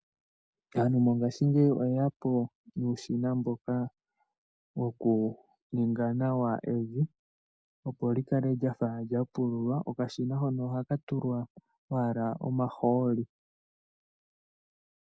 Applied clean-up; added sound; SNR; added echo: none; none; none; none.